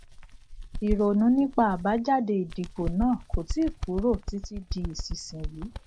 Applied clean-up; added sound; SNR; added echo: none; Bird; 7 dB; none.